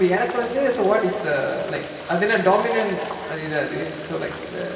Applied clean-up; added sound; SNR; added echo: none; Frying (food); 17 dB; reverberation time 2.5 s.